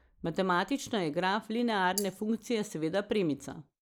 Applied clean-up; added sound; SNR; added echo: neural mask model Resemble Enhance denoiser.